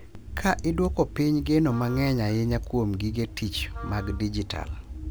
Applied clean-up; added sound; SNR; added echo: none; Wind instrument, woodwind instrument; 19 dB; none.